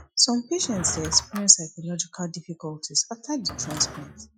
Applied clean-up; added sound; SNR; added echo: classical method Wiener filter.